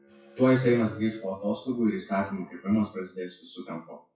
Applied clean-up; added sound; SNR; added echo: classical method WPE with log-MMSE.